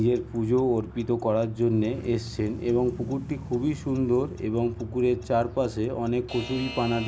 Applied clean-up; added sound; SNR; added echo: none; Musical instrument + Alarm / Clock; 17 dB; none.